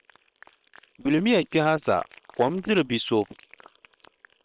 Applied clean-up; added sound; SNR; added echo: neural separator model SepFormer WHAM!.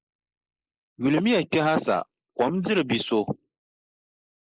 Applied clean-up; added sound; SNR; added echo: neural mask model Resemble Enhance denoiser.